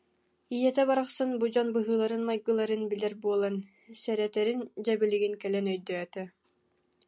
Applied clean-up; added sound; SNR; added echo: none; none; none; none.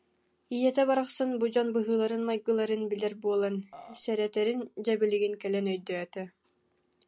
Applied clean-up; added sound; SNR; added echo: none; Burping, eructation; 19 dB; none.